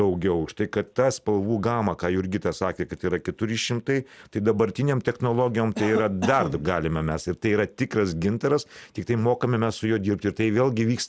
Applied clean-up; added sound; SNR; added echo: none; Cough; 10 dB; none.